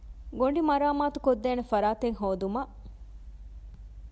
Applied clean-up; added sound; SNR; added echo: none; none; none; none.